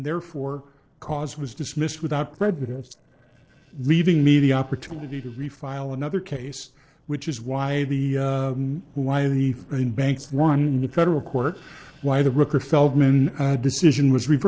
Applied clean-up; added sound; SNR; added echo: neural separator model SepFormer DNS4.